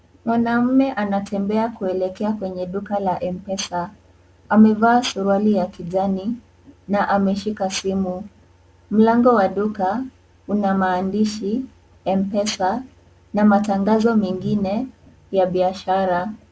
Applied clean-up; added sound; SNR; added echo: none; none; none; none.